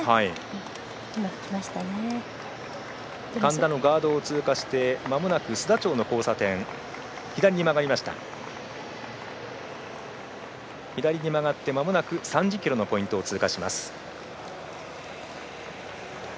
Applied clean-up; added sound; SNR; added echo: none; none; none; none.